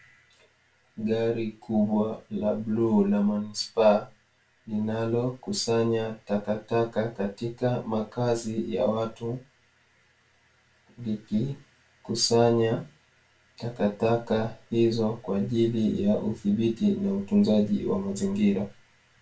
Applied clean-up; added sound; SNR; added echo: none; none; none; reverberation time 0.2 s.